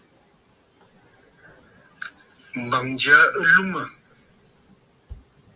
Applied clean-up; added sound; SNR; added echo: none; none; none; none.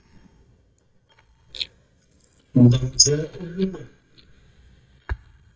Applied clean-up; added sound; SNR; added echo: neural mask model DeepFilterNet 3.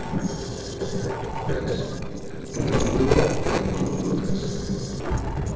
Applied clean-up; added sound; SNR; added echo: neural separator model SepFormer DNS4.